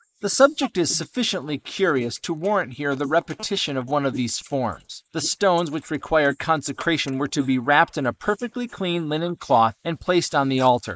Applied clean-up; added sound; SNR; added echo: neural mask model Resemble Enhance denoiser.